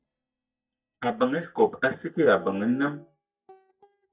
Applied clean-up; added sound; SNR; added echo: neural mask model DeepFilterNet 3.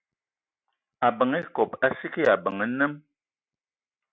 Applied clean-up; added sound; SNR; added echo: none; none; none; none.